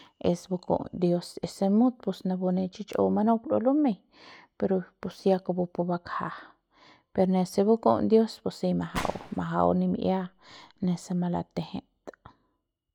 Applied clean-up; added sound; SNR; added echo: none; Gunshot, gunfire; 15 dB; none.